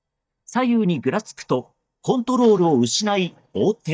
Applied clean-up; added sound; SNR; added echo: neural mask model DeepFilterNet 3.